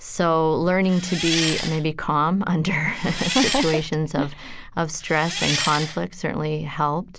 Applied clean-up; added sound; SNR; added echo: none; Engine; 5 dB; none.